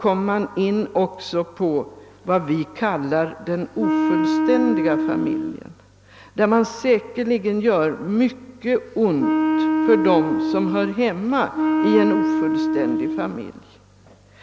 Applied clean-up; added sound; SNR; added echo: none; Wind instrument, woodwind instrument; -1 dB; none.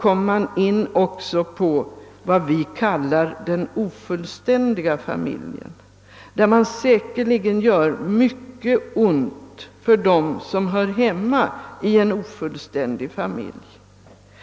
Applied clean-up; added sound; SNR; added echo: none; none; none; none.